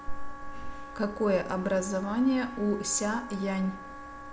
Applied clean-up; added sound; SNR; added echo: none; Wind instrument, woodwind instrument; 14 dB; none.